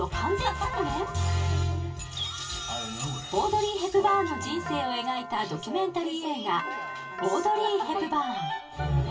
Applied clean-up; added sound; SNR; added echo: none; Doorbell; 10 dB; reverberation time 0.1 s.